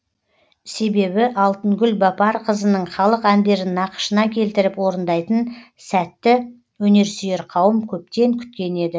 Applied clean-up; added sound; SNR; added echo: none; none; none; none.